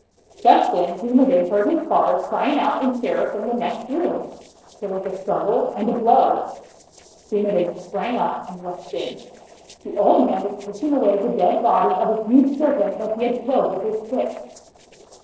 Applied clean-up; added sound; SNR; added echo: neural separator model SepFormer DNS4.